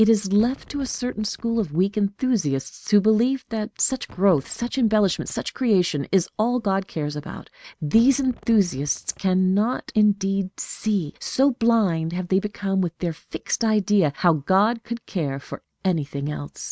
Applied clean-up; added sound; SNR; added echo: neural mask model RNNoise.